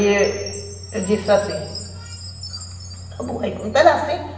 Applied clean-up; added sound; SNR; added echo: none; Chime; 16 dB; reverberation time 1.2 s.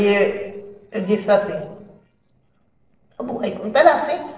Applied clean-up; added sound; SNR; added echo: neural separator model SepFormer DNS4.